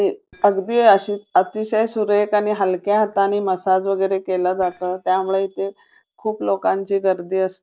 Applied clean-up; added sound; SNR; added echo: neural separator model SepFormer DNS4.